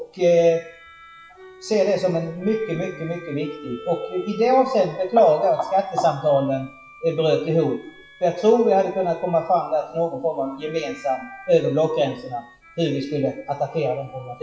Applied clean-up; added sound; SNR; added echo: classical method WPE with log-MMSE.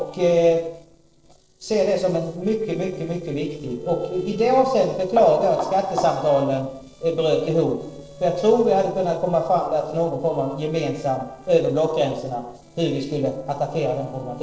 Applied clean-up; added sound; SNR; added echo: neural separator model SepFormer DNS4.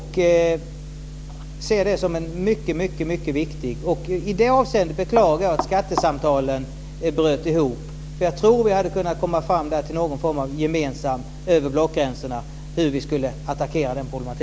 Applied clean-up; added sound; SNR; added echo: none; none; none; none.